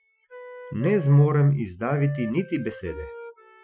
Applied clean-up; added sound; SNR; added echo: classical method Wiener filter.